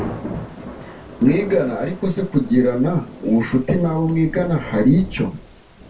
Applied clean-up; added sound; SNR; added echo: none; Thunder / Rain; 14 dB; reverberation time 0.2 s.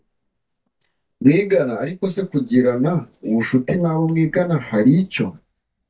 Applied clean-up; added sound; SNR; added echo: neural mask model DeepFilterNet 3.